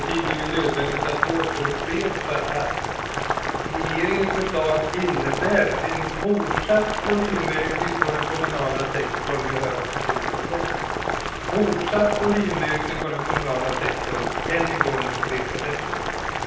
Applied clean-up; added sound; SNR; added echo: none; Boiling; 0 dB; reverberation time 0.9 s.